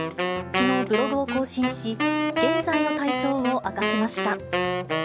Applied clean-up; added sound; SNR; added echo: none; Wind instrument, woodwind instrument; -1 dB; none.